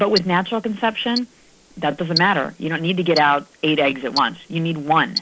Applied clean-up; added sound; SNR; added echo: neural mask model Resemble Enhance denoiser.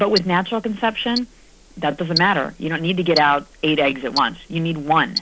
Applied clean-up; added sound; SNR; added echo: none; Tick-tock; 11 dB; none.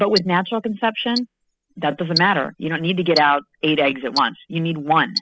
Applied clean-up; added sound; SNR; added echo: classical method spectral subtraction.